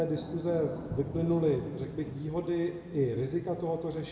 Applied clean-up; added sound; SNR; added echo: none; Thunder / Rain; 13 dB; reverberation time 1.5 s.